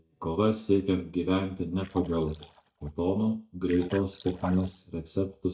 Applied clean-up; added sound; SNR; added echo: neural mask model DeepFilterNet 3.